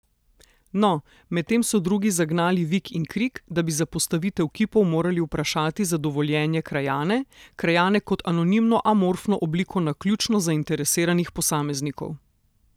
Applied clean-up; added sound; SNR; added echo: none; none; none; none.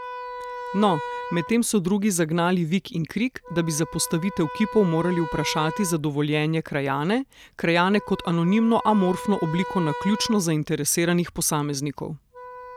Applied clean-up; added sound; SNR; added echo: none; Wind instrument, woodwind instrument; 13 dB; none.